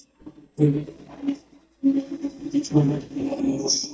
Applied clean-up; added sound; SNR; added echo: neural mask model DeepFilterNet 3.